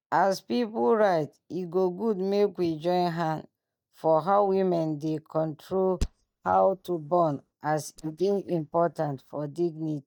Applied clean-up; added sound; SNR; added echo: neural mask model DeepFilterNet 3.